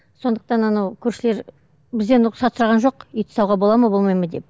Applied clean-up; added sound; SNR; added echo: none; none; none; none.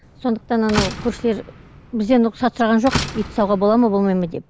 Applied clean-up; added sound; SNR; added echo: none; Slam; 11 dB; none.